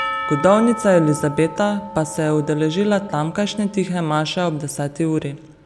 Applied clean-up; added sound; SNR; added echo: none; Percussion; 12 dB; none.